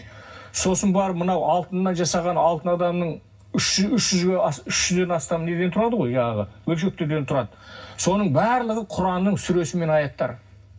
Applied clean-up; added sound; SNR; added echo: none; none; none; reverberation time 0.4 s.